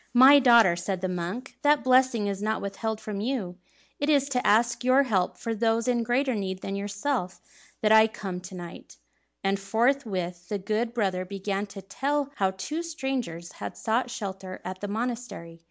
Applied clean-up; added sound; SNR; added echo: none; none; none; none.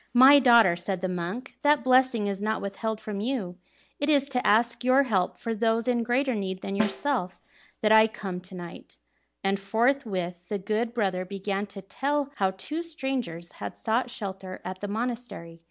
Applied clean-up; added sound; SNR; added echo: none; Snare drum; 8 dB; none.